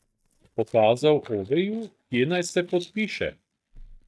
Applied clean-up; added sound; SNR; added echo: neural mask model DeepFilterNet 3.